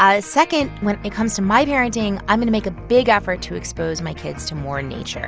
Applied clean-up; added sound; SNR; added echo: none; none; none; none.